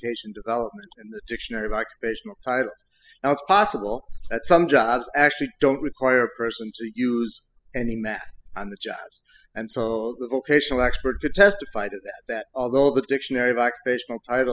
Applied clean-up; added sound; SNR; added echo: classical method spectral subtraction.